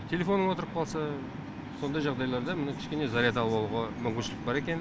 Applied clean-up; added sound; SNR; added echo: none; none; none; none.